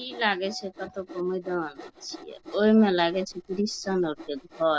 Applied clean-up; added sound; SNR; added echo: none; Sawing; 20 dB; none.